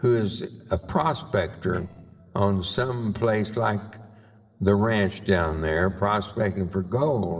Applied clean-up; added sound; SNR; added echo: neural separator model SepFormer DNS4.